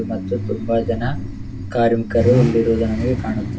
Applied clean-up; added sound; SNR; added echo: none; Idling / Accelerating, revving, vroom / Car; 4 dB; reverberation time 0.2 s.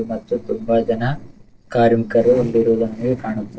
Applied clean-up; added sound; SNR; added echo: neural separator model SepFormer DNS4.